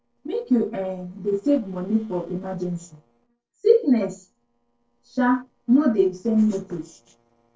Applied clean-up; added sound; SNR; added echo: neural separator model SepFormer DNS4.